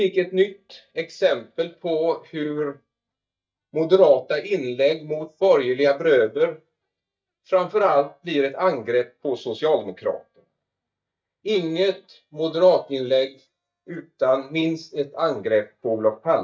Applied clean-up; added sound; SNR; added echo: neural mask model DeepFilterNet 3.